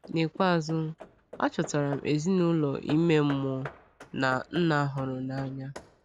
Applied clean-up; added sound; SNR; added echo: none; Hammer / Wood; 18 dB; none.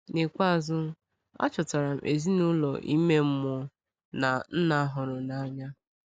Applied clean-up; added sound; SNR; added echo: none; none; none; none.